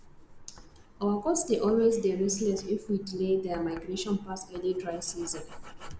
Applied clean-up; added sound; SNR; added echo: none; Writing; 17 dB; none.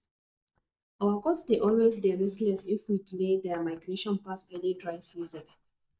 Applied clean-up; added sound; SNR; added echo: neural mask model DeepFilterNet 3.